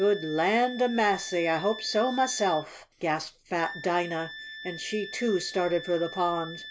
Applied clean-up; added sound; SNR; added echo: none; Wind instrument, woodwind instrument; 14 dB; none.